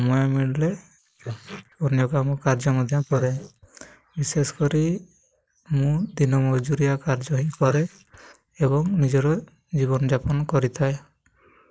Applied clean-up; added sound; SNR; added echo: neural mask model Resemble Enhance denoiser.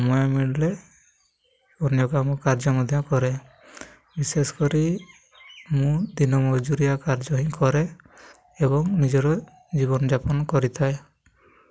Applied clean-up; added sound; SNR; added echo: none; none; none; none.